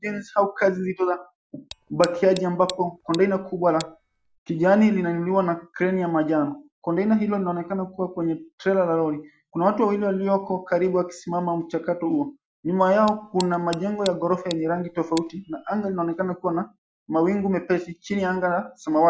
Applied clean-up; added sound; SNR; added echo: none; Tick; 18 dB; none.